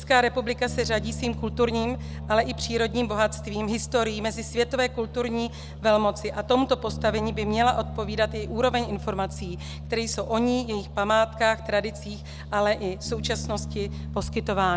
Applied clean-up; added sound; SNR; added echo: none; Bass guitar; 10 dB; none.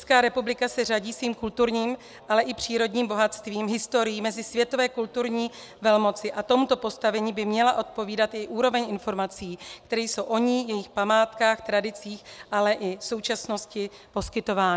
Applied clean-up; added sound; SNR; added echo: none; none; none; none.